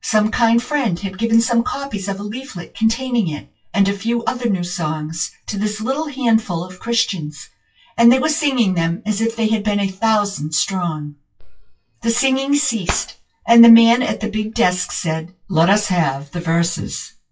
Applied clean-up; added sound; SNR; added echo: classical method WPE with log-MMSE.